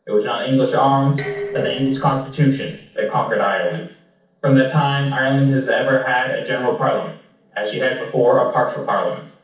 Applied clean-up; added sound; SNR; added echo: neural separator model SepFormer DNS4.